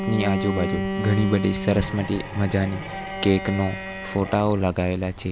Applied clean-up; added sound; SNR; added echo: none; Bowed string instrument; 7 dB; none.